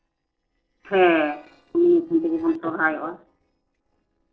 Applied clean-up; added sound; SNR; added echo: neural separator model SepFormer DNS4.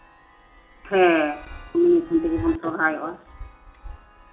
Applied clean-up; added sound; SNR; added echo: none; Chime; 18 dB; reverberation time 0.4 s.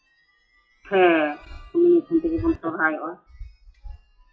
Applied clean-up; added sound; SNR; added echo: classical method WPE with log-MMSE.